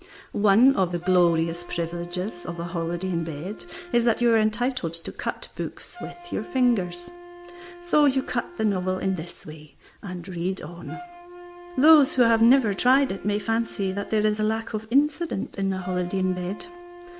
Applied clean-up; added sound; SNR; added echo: none; Wind instrument, woodwind instrument; 18 dB; none.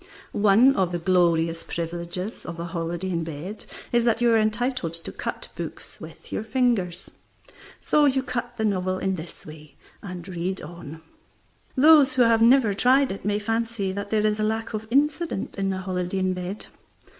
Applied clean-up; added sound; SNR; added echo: none; none; none; none.